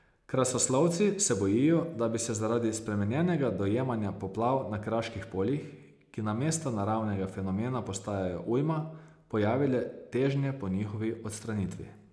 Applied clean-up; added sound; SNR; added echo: none; none; none; none.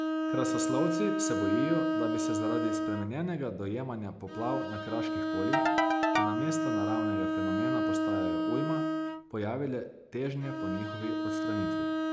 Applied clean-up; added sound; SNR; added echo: none; Ringtone / Keyboard (musical) + Bowed string instrument; -4 dB; none.